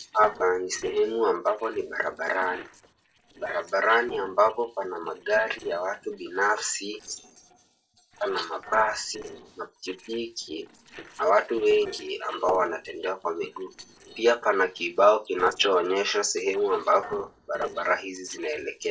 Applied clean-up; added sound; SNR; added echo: neural separator model SepFormer DNS4.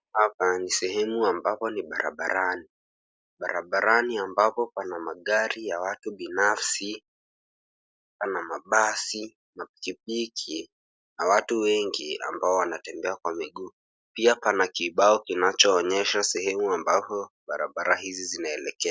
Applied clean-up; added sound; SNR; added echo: none; none; none; none.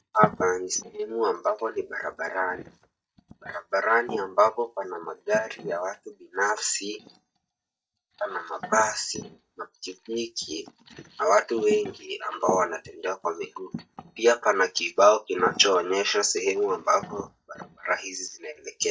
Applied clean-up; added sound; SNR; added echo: neural mask model DeepFilterNet 3.